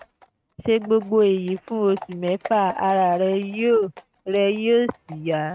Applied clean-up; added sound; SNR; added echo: neural mask model RNNoise.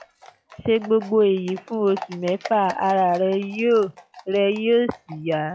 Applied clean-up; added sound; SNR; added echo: classical method log-MMSE.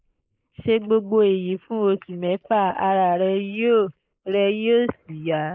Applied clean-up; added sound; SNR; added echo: neural mask model Resemble Enhance denoiser.